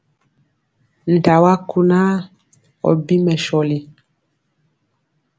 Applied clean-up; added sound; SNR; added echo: none; none; none; none.